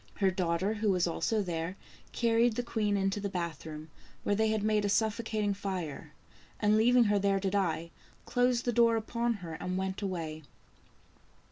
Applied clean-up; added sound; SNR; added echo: none; none; none; none.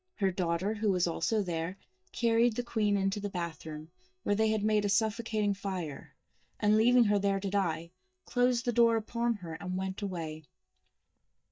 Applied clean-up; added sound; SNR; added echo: neural mask model DeepFilterNet 3.